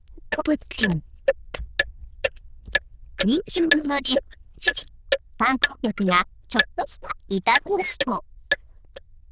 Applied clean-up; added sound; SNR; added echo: neural diffusion model UNIVERSE++.